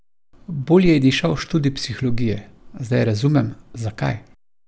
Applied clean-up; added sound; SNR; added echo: none; none; none; none.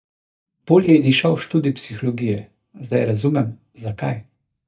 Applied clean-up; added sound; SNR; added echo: neural mask model DeepFilterNet 3.